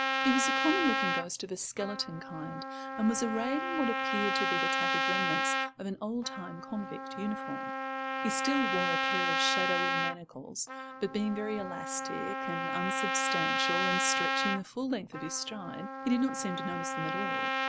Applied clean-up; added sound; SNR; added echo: none; Trumpet; -2 dB; none.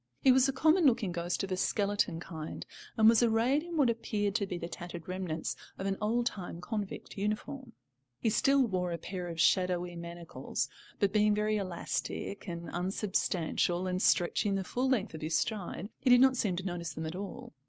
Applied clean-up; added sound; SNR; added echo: none; none; none; none.